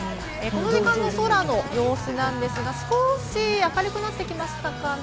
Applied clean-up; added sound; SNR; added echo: none; none; none; none.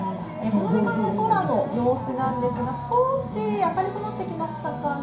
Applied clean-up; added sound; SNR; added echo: none; none; none; reverberation time 0.5 s.